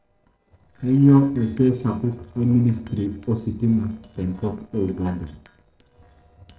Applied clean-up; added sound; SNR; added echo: neural separator model SepFormer DNS4.